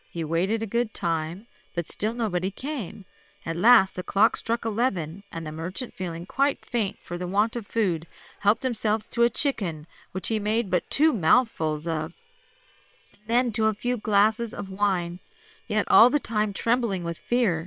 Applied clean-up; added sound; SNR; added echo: neural separator model SepFormer WHAM!.